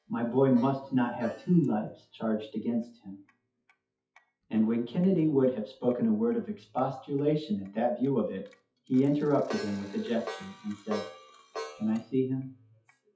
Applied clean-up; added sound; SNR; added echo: classical method WPE with log-MMSE.